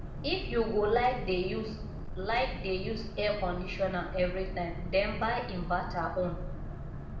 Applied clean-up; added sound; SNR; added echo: none; Boat, Water vehicle; 5 dB; reverberation time 0.8 s.